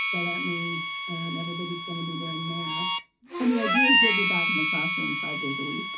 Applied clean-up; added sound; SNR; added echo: none; Harmonica; -4 dB; reverberation time 0.3 s.